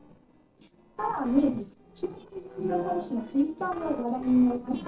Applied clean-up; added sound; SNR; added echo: neural separator model SepFormer DNS4.